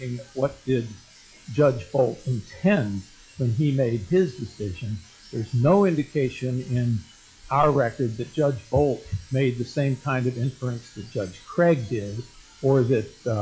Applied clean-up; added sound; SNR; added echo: classical method log-MMSE.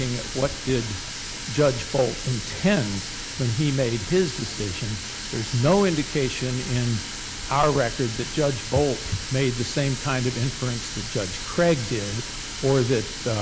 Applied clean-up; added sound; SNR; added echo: none; Water tap, faucet; 8 dB; none.